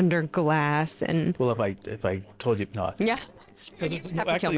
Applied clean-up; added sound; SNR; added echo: neural separator model SepFormer DNS4.